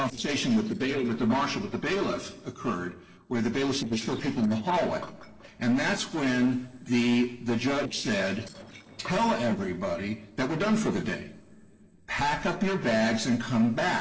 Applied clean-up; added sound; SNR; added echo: neural separator model SepFormer DNS4.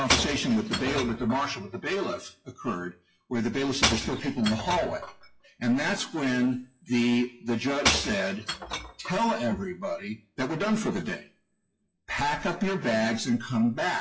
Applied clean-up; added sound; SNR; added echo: classical method WPE with log-MMSE.